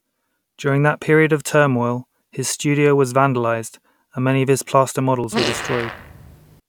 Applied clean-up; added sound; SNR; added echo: none; Fart; 7 dB; none.